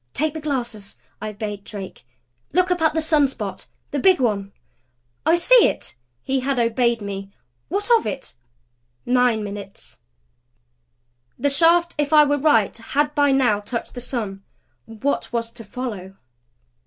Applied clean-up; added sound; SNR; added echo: none; none; none; none.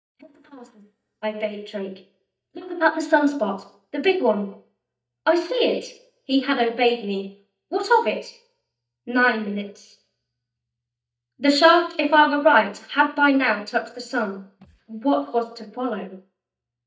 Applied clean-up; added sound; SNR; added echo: neural mask model DeepFilterNet 3.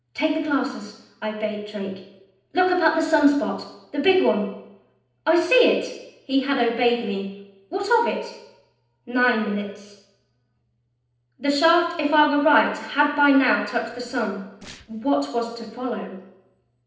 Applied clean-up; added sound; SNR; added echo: neural separator model SepFormer DNS4.